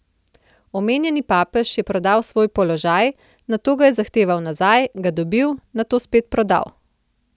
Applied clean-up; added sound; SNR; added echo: none; none; none; none.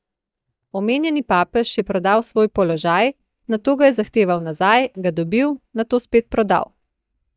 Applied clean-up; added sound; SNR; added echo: neural mask model DeepFilterNet 3.